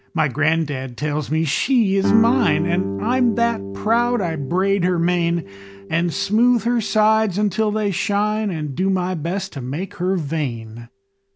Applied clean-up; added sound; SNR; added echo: none; Guitar; 10 dB; none.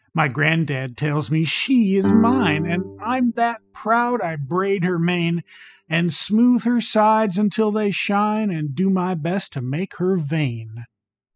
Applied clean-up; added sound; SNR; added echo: classical method spectral subtraction.